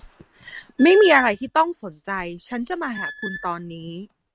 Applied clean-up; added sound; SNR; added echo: neural mask model RNNoise.